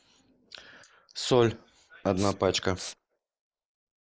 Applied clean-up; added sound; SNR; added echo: neural mask model Resemble Enhance denoiser.